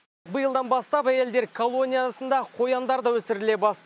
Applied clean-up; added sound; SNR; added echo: none; none; none; none.